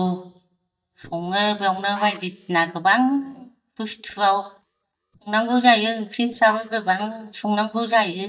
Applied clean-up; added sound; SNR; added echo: neural mask model DeepFilterNet 3.